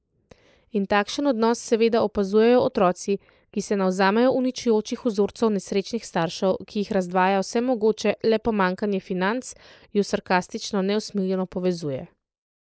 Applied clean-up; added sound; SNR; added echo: neural mask model Resemble Enhance denoiser.